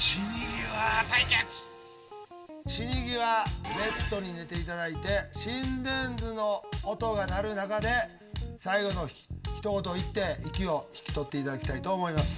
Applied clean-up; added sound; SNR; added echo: none; Guitar; 18 dB; reverberation time 0.2 s.